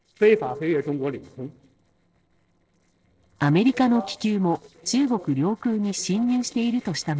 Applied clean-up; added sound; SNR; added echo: neural separator model SepFormer DNS4.